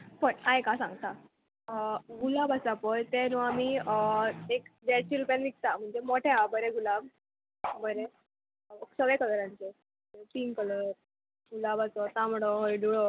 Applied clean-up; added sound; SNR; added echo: none; none; none; none.